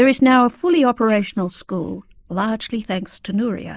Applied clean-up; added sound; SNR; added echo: neural mask model Resemble Enhance denoiser.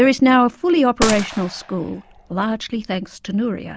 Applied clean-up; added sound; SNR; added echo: none; Gunshot, gunfire; 11 dB; none.